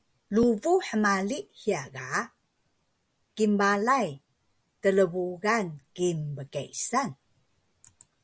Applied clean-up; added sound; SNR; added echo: none; none; none; none.